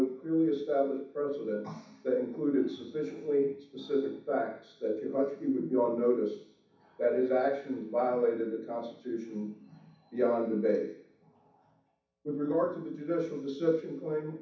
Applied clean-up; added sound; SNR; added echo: none; none; none; reverberation time 0.7 s.